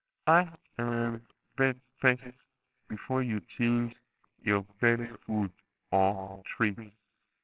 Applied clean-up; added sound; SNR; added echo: neural separator model SepFormer WHAMR!.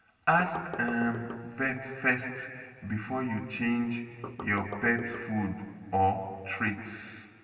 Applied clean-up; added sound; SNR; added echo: none; Knock; 10 dB; reverberation time 1.8 s.